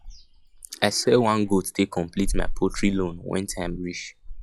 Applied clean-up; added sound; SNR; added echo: classical method log-MMSE.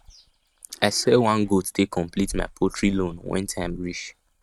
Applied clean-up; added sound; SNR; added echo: neural mask model RNNoise.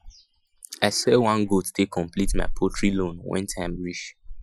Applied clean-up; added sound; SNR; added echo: classical method Wiener filter.